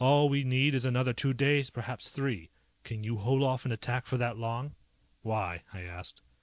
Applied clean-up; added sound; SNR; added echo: none; none; none; none.